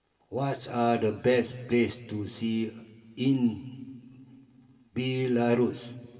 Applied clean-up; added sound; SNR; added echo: none; none; none; reverberation time 2.7 s.